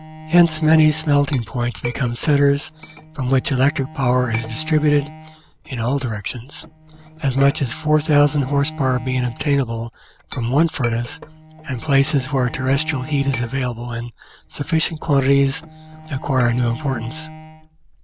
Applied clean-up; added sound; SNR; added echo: none; Bowed string instrument + Chink, clink; 16 dB; none.